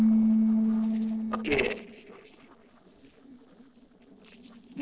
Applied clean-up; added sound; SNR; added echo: neural separator model SepFormer DNS4.